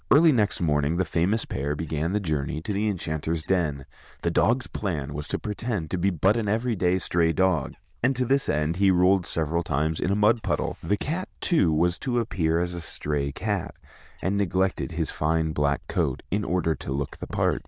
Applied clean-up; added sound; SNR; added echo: neural diffusion model UNIVERSE++.